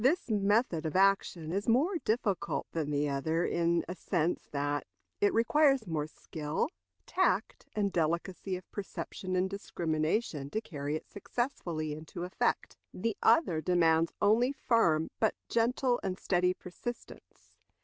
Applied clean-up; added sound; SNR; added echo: none; none; none; none.